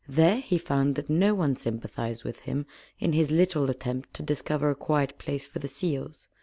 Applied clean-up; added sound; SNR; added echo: none; none; none; none.